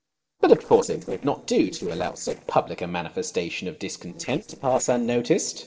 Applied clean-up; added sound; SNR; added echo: neural separator model SepFormer DNS4.